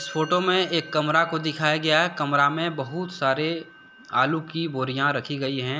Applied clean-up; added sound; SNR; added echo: none; Musical instrument; 20 dB; none.